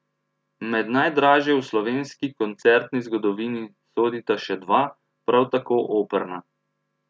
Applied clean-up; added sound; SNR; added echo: none; none; none; none.